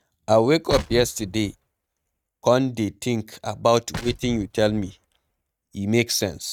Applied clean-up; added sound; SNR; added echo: neural mask model RNNoise.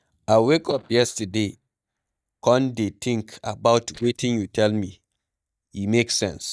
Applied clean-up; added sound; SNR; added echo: neural mask model DeepFilterNet 3.